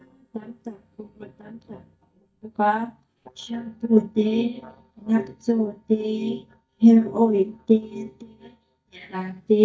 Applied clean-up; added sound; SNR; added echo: neural mask model DeepFilterNet 3.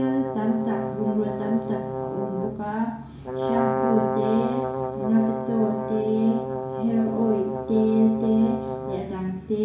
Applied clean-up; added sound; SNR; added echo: none; Brass instrument; 4 dB; reverberation time 0.7 s.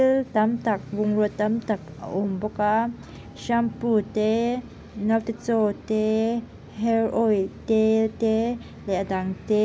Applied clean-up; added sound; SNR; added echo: none; none; none; none.